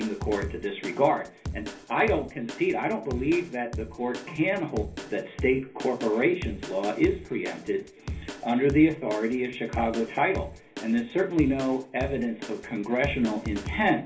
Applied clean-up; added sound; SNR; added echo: none; Drum kit; 11 dB; reverberation time 0.3 s.